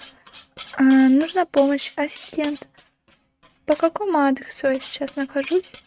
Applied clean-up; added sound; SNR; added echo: neural mask model RNNoise.